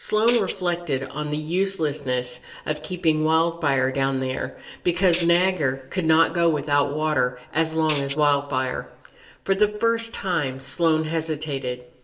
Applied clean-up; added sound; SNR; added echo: none; Tambourine; -2 dB; reverberation time 0.9 s.